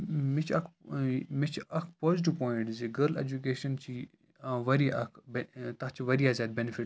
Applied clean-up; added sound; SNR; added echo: none; none; none; none.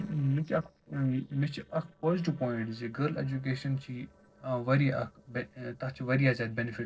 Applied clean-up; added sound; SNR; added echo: neural separator model SepFormer DNS4.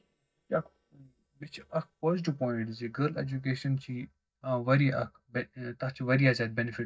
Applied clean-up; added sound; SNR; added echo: neural mask model DeepFilterNet 3.